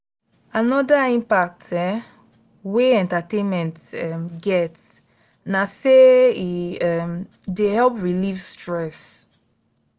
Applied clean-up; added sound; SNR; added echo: none; none; none; none.